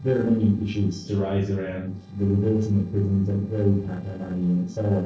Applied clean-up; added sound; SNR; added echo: neural separator model SepFormer DNS4.